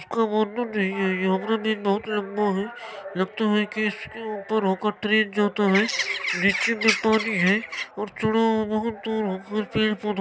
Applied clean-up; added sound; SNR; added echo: none; Bird; 4 dB; none.